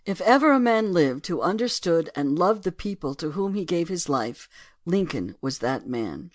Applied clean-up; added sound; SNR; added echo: none; none; none; none.